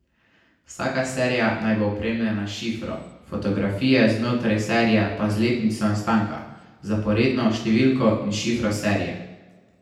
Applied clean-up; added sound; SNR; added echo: none; none; none; reverberation time 0.9 s.